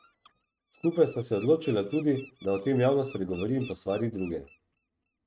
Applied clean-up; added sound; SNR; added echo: neural mask model RNNoise.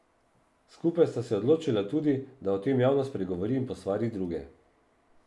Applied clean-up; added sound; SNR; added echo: none; none; none; none.